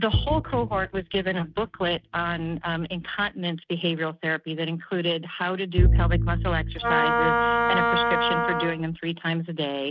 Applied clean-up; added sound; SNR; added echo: neural mask model RNNoise.